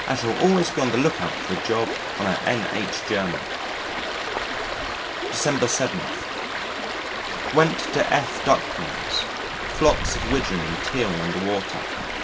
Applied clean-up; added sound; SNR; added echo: none; Stream; 3 dB; none.